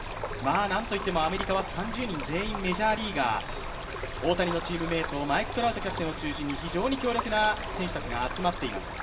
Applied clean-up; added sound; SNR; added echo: none; Stream; 6 dB; reverberation time 1.4 s.